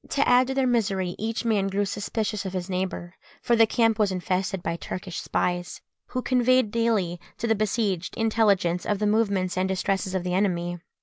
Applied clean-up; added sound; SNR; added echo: none; none; none; none.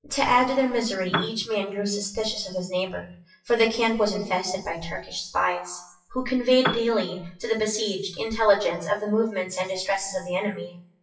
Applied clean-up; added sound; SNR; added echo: classical method WPE with log-MMSE.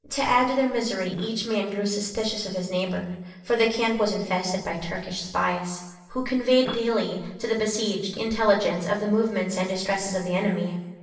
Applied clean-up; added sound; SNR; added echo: neural separator model SepFormer DNS4.